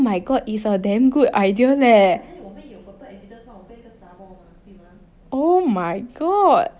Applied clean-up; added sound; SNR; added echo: none; none; none; none.